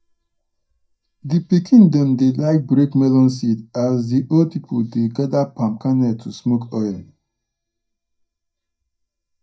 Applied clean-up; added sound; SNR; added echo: neural mask model DeepFilterNet 3.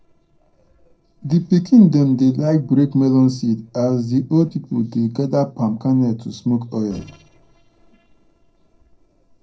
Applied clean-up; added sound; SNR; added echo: neural separator model SepFormer DNS4.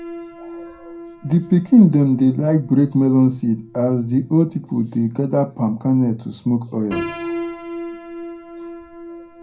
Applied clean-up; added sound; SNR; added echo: none; Piano; 15 dB; reverberation time 0.2 s.